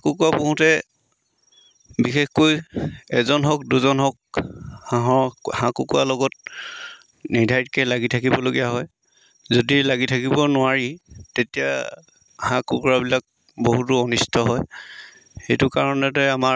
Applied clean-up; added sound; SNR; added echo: none; none; none; none.